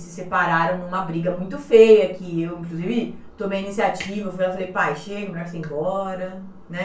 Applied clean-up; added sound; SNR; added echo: none; none; none; reverberation time 0.3 s.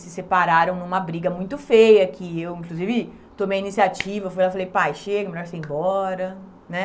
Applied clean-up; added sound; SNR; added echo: none; none; none; none.